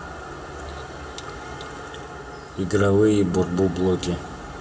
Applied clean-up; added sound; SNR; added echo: none; none; none; reverberation time 1.8 s.